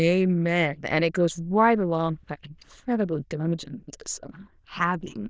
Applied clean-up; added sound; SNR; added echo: neural diffusion model UNIVERSE++.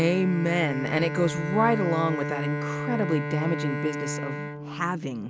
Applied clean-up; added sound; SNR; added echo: none; Bowed string instrument; 4 dB; none.